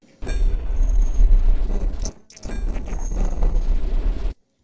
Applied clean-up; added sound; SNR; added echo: neural separator model SepFormer DNS4.